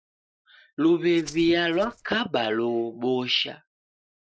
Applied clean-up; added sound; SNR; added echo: neural mask model RNNoise.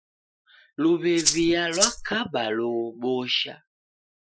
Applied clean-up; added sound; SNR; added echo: classical method Wiener filter.